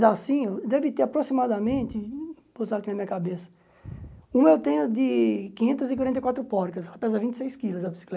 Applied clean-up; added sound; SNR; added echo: none; none; none; none.